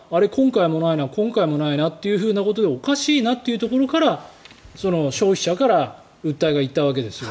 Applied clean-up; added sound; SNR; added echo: none; none; none; none.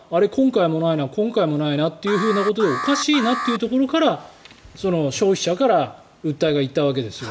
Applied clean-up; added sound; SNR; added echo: none; Alarm; 6 dB; none.